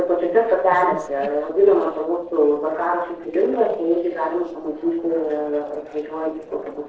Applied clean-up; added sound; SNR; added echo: neural separator model SepFormer DNS4.